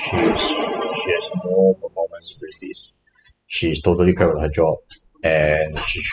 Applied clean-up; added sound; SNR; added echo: classical method spectral subtraction.